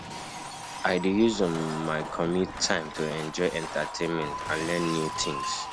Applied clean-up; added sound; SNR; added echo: none; Shatter + Wind; 8 dB; none.